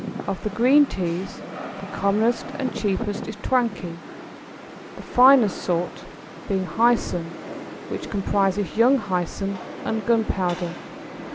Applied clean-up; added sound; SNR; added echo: none; Rain; 11 dB; none.